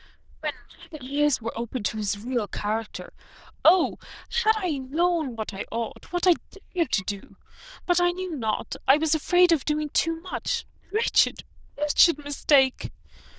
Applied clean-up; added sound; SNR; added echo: neural diffusion model UNIVERSE++.